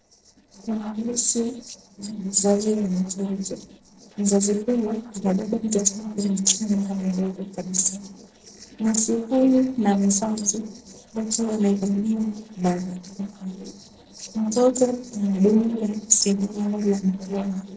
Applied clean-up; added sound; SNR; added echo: neural separator model SepFormer DNS4.